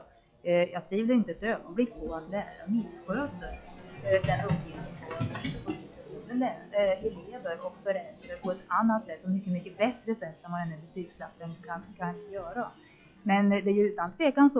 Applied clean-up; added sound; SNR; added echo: classical method log-MMSE.